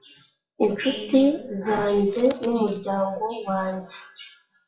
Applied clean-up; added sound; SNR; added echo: classical method WPE with log-MMSE.